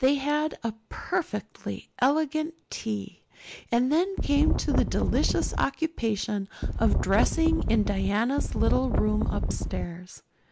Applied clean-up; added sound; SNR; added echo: none; Wind; -1 dB; none.